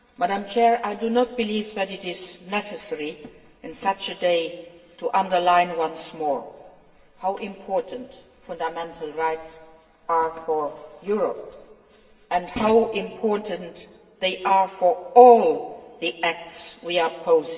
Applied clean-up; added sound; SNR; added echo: none; none; none; reverberation time 1.5 s.